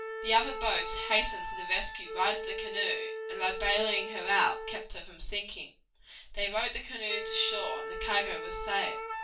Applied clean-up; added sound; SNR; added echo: none; Wind instrument, woodwind instrument; 8 dB; reverberation time 0.3 s.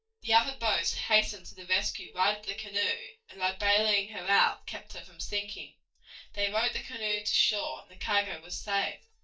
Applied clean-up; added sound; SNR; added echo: neural mask model DeepFilterNet 3.